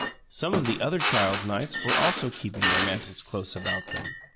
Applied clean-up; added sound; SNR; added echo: none; Chink, clink + Drill; -2 dB; none.